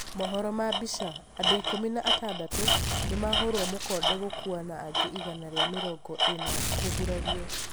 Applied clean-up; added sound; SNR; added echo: none; Tools + Gunshot, gunfire; -3 dB; none.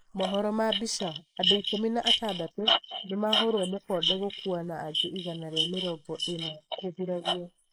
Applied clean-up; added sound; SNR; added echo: neural mask model Resemble Enhance denoiser.